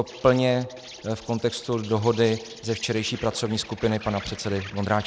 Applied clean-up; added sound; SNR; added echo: none; Insect; 17 dB; none.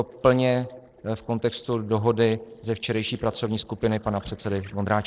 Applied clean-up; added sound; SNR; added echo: neural separator model SepFormer DNS4.